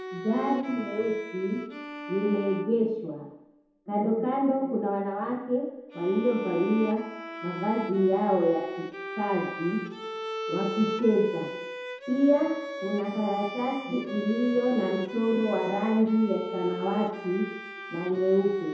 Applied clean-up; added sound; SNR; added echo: none; Bowed string instrument; 10 dB; reverberation time 0.9 s.